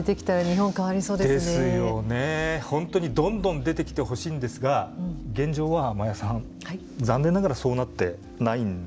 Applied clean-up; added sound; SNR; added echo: none; none; none; none.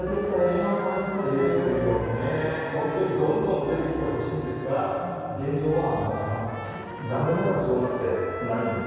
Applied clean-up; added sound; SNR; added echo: none; Trumpet; 14 dB; reverberation time 2.2 s.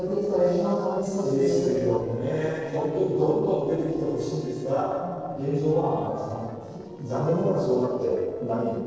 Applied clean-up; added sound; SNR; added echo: neural separator model SepFormer DNS4.